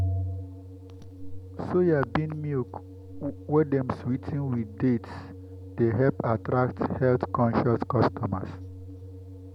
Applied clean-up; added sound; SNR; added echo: none; Organ; 10 dB; none.